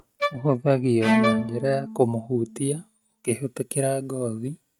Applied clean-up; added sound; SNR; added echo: neural mask model RNNoise.